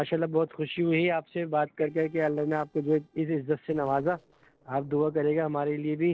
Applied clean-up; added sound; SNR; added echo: neural separator model SepFormer DNS4.